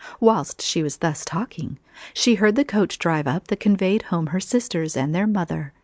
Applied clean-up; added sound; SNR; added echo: none; none; none; none.